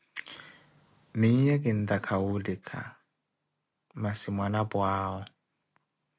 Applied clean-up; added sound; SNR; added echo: none; none; none; none.